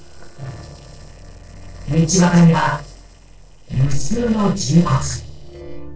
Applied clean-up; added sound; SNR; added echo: neural separator model SepFormer DNS4.